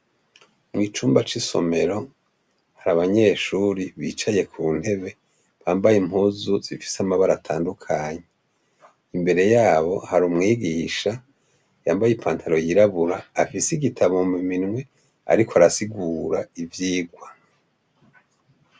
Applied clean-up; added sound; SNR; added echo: none; none; none; none.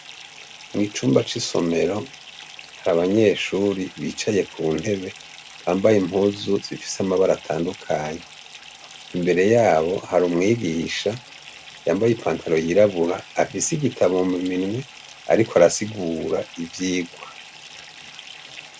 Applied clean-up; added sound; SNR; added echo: none; Fill (with liquid) / Bathtub (filling or washing); 19 dB; none.